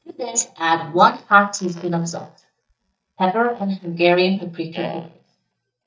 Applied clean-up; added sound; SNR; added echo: neural mask model DeepFilterNet 3.